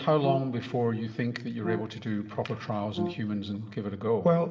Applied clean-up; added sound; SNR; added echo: none; Brass instrument; 10 dB; reverberation time 2.9 s.